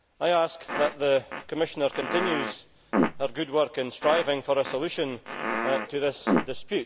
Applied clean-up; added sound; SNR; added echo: none; Fart; 3 dB; none.